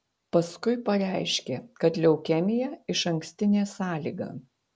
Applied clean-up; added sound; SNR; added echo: none; none; none; none.